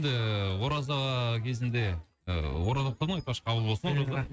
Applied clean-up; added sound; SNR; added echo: neural mask model RNNoise.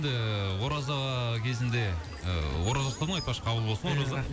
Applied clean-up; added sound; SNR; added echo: none; Stream / Bird vocalization, bird call, bird song + Crowd; 13 dB; none.